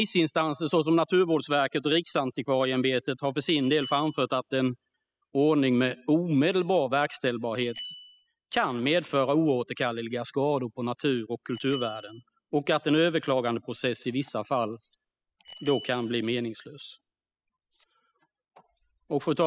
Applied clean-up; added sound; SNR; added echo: classical method spectral subtraction.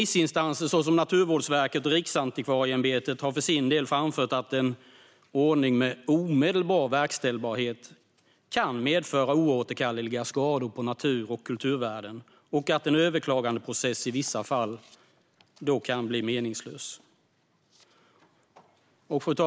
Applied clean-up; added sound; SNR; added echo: none; none; none; none.